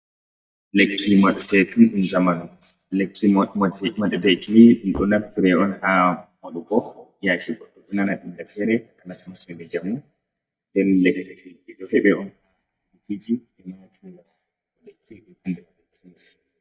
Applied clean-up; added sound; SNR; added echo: neural mask model DeepFilterNet 3.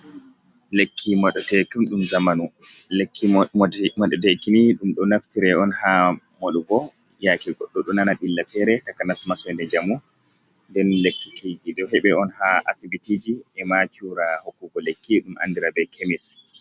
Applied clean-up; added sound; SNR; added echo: none; none; none; none.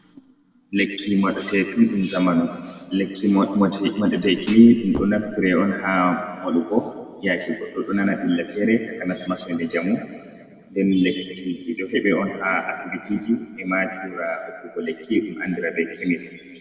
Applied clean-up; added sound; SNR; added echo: neural separator model SepFormer DNS4.